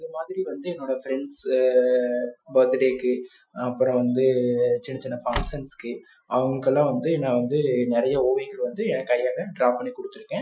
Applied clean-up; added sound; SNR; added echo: classical method Wiener filter.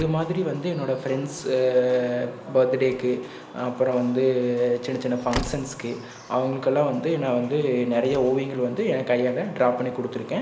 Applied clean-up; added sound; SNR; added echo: none; Slam; 19 dB; none.